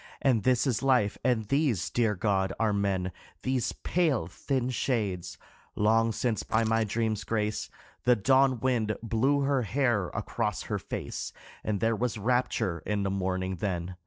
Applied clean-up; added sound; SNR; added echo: neural separator model SepFormer DNS4.